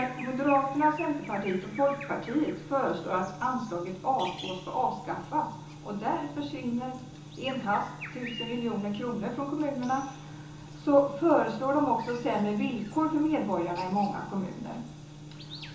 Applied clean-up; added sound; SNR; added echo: none; Bird vocalization, bird call, bird song; 19 dB; reverberation time 1.2 s.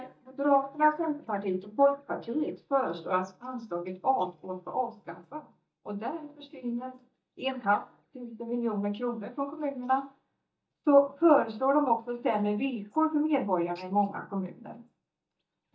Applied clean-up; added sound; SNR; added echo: neural mask model DeepFilterNet 3.